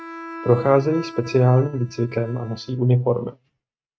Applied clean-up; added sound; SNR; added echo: neural mask model RNNoise.